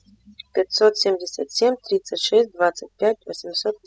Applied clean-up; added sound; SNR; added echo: classical method spectral subtraction.